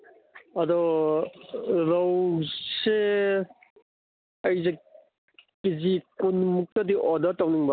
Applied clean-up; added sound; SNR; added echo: none; none; none; none.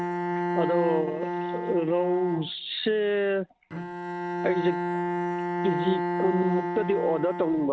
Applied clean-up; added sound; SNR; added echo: neural mask model RNNoise.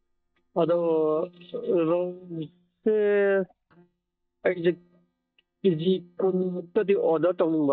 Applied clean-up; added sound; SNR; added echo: neural mask model DeepFilterNet 3.